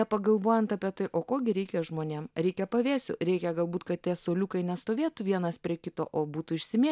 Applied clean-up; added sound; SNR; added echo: none; none; none; none.